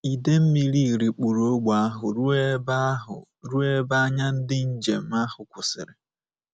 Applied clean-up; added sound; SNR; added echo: none; none; none; none.